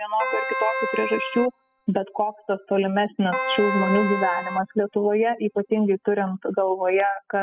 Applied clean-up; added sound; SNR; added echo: classical method spectral subtraction.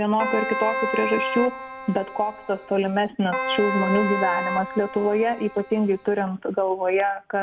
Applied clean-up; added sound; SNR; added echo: none; Keyboard (musical); 5 dB; none.